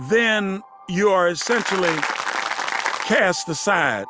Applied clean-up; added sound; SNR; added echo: none; Applause; 4 dB; none.